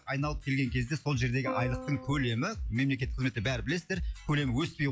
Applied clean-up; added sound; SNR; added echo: classical method log-MMSE.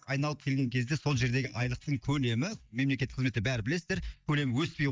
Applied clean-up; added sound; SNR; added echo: neural mask model DeepFilterNet 3.